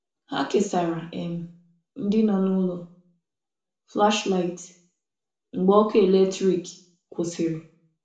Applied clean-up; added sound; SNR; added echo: none; none; none; reverberation time 0.4 s.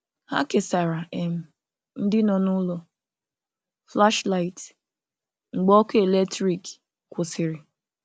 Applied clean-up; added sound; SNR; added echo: none; none; none; none.